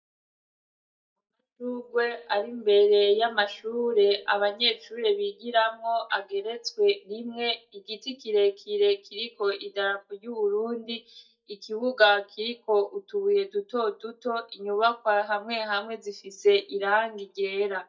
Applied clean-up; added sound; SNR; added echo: neural mask model DeepFilterNet 3.